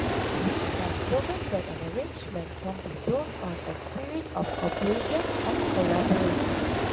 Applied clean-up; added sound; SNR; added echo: none; Aircraft; -2 dB; reverberation time 2.4 s.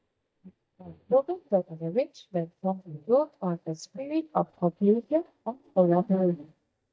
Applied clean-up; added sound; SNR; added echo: neural mask model DeepFilterNet 3.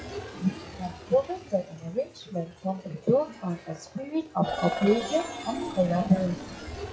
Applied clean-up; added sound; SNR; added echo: classical method WPE with log-MMSE.